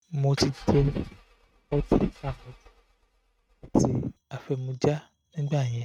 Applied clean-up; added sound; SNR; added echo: neural mask model RNNoise.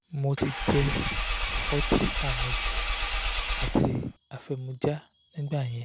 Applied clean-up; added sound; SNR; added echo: none; Engine / Car; -1 dB; none.